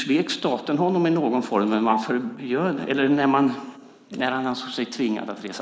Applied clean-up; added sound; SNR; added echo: neural mask model Resemble Enhance denoiser.